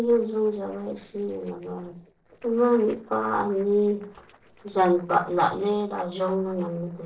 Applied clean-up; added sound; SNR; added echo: neural separator model SepFormer DNS4.